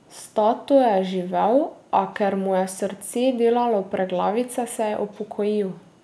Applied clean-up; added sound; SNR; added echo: none; none; none; none.